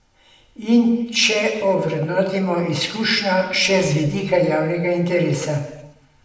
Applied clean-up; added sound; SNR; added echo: none; none; none; reverberation time 0.9 s.